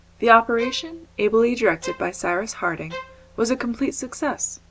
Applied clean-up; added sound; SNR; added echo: none; Bowed string instrument; 16 dB; none.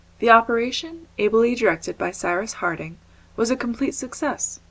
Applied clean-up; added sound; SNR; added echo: none; none; none; none.